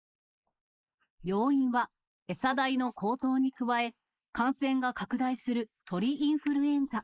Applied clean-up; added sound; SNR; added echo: neural mask model Resemble Enhance denoiser.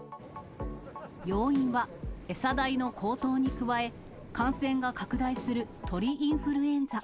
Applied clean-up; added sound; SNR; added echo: none; none; none; none.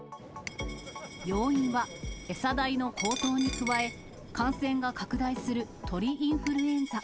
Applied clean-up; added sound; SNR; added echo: none; Coin (dropping); 12 dB; none.